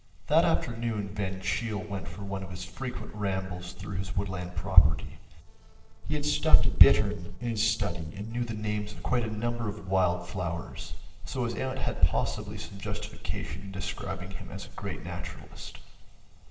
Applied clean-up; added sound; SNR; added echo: neural separator model SepFormer DNS4.